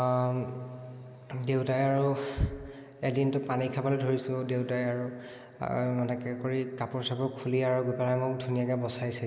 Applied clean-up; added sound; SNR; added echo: none; none; none; none.